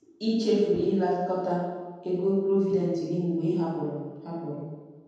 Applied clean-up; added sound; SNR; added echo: none; none; none; reverberation time 1.2 s.